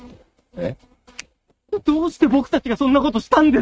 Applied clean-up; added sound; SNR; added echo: neural mask model RNNoise.